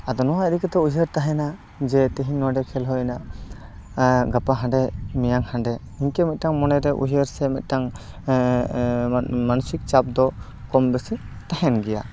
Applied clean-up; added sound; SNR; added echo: none; Thunder / Bicycle; 14 dB; none.